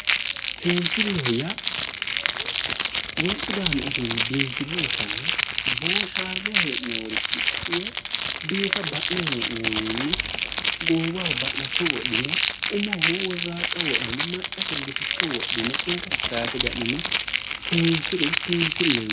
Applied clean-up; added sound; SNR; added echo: none; Crackle; -3 dB; reverberation time 0.9 s.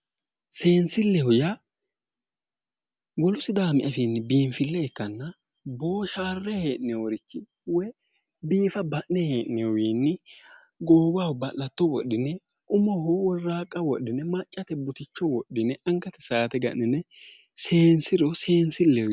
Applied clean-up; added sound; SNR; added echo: none; none; none; none.